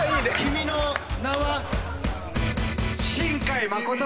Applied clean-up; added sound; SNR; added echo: none; none; none; none.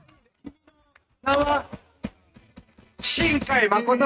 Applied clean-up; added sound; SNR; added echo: neural mask model RNNoise.